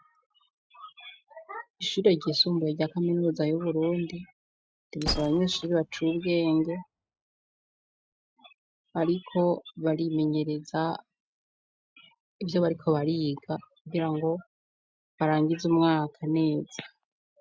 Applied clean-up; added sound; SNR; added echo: neural mask model RNNoise.